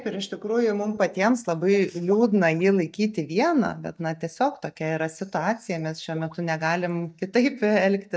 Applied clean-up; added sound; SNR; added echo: neural mask model DeepFilterNet 3.